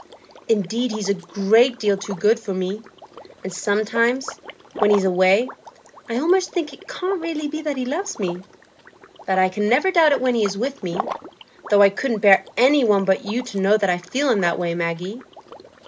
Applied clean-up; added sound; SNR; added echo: none; Liquid; 16 dB; none.